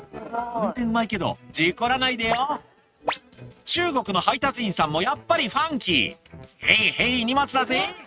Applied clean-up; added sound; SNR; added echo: neural mask model RNNoise.